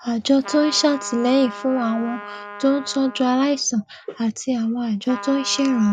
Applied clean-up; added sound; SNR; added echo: none; Trumpet; 15 dB; none.